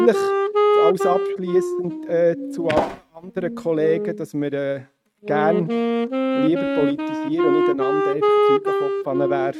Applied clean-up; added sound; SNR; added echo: neural mask model RNNoise.